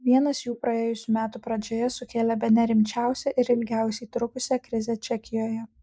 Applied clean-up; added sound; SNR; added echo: neural mask model Resemble Enhance denoiser.